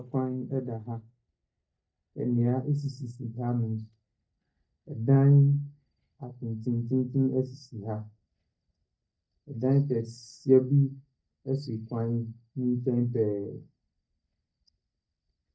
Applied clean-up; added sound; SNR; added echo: neural mask model DeepFilterNet 3.